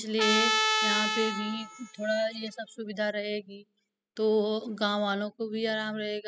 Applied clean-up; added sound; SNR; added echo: classical method spectral subtraction.